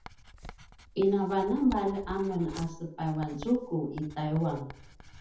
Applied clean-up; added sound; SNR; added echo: none; Writing; 16 dB; reverberation time 0.5 s.